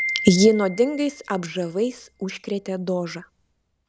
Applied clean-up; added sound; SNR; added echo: none; Wind chime; 13 dB; none.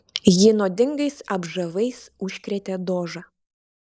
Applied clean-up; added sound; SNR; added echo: neural mask model Resemble Enhance denoiser.